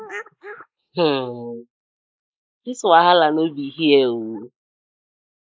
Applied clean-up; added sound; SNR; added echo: neural mask model Resemble Enhance denoiser.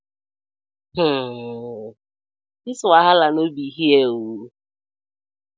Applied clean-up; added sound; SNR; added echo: none; none; none; none.